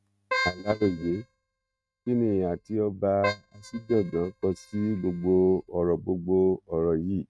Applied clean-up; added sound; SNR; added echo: neural mask model RNNoise.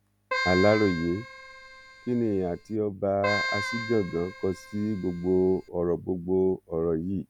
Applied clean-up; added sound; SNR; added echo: none; Keyboard (musical); 7 dB; none.